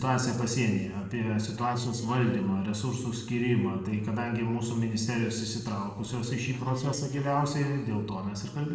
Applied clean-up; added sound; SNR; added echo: neural separator model SepFormer DNS4.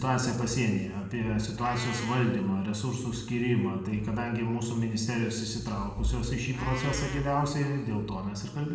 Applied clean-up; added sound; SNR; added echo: none; Meow; 18 dB; reverberation time 1.0 s.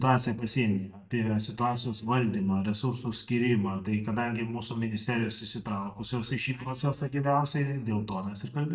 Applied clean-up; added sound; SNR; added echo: neural mask model DeepFilterNet 3.